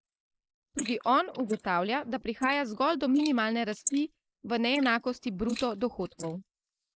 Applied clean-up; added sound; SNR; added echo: neural mask model Resemble Enhance denoiser.